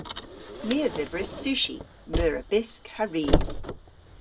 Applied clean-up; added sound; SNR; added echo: none; Car; 1 dB; none.